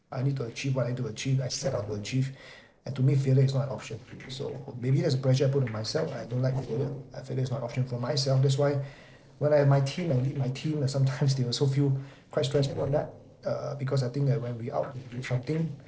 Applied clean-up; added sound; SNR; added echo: neural separator model SepFormer DNS4.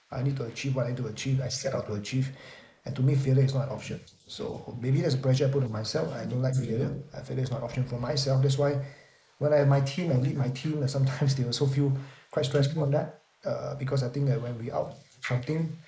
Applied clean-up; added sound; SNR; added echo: neural mask model Resemble Enhance denoiser.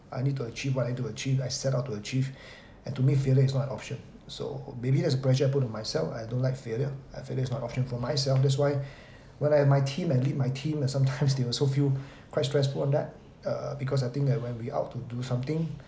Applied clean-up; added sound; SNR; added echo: none; none; none; none.